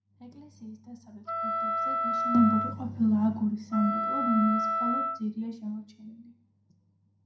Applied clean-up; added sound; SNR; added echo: none; Wind instrument, woodwind instrument; 0 dB; reverberation time 0.5 s.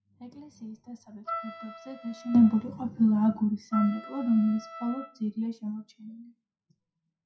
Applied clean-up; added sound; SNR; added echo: classical method WPE with log-MMSE.